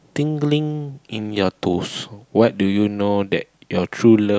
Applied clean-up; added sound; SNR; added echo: none; none; none; none.